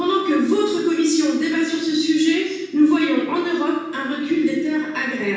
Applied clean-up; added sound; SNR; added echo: none; none; none; reverberation time 1.2 s.